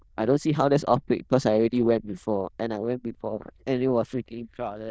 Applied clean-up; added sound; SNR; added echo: neural diffusion model UNIVERSE++.